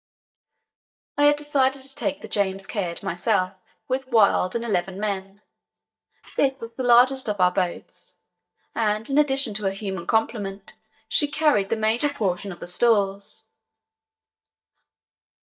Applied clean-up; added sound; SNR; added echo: neural mask model DeepFilterNet 3.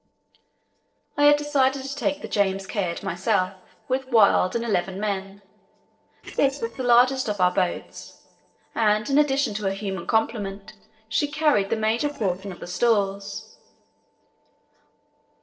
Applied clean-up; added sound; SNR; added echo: neural separator model SepFormer DNS4.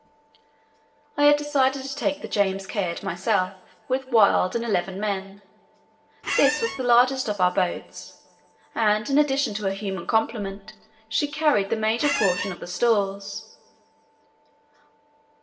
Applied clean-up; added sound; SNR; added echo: none; Squeak; 2 dB; reverberation time 1.0 s.